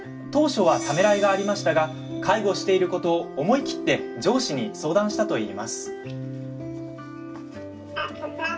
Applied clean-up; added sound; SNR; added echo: none; none; none; reverberation time 0.2 s.